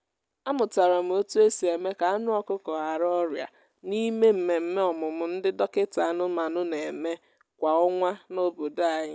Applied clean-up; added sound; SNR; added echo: none; none; none; none.